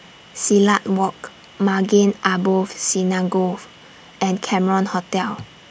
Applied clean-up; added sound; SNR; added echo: none; none; none; none.